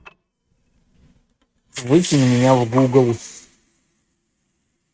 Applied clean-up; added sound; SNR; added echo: neural mask model RNNoise.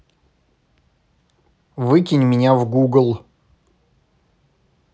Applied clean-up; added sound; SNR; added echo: none; none; none; none.